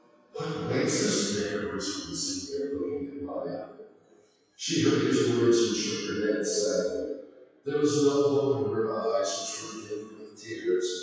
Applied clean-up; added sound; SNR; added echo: classical method WPE with log-MMSE.